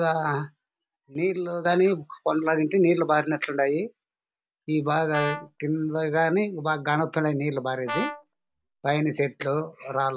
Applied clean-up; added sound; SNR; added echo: none; Brass instrument; 9 dB; none.